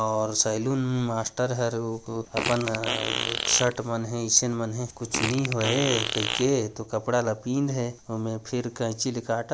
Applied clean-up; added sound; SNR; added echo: none; Fart; 4 dB; none.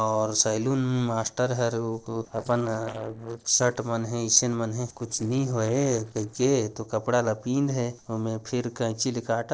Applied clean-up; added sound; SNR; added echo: neural separator model SepFormer DNS4.